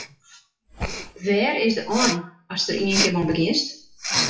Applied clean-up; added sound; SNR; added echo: classical method WPE with log-MMSE.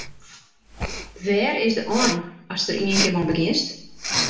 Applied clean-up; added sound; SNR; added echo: none; Respiratory sounds; 5 dB; reverberation time 0.6 s.